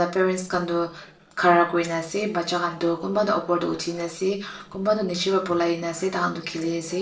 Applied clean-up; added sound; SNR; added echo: neural separator model SepFormer DNS4.